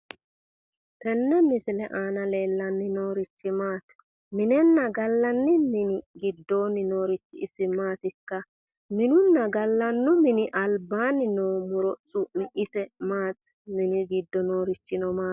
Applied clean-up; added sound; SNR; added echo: none; none; none; none.